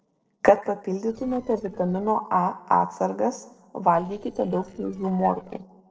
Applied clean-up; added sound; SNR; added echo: neural separator model SepFormer DNS4.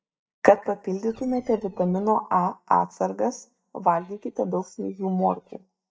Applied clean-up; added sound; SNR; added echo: neural mask model DeepFilterNet 3.